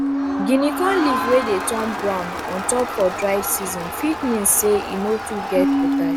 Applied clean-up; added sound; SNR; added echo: none; Crowd + Keyboard (musical); 2 dB; none.